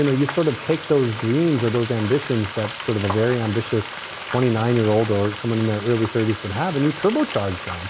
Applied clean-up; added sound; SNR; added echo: none; Frying (food); 10 dB; none.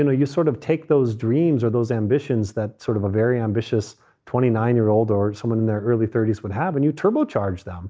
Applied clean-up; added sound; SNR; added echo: none; none; none; none.